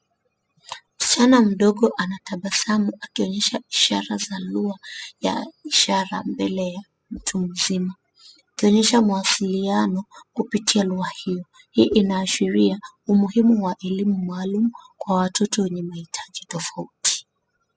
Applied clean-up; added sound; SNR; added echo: classical method spectral subtraction.